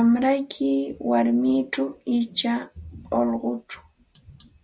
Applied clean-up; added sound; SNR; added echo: none; none; none; none.